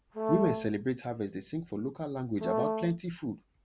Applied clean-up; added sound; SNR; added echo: none; Brass instrument; 0 dB; none.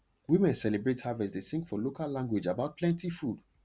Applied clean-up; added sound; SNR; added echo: none; none; none; none.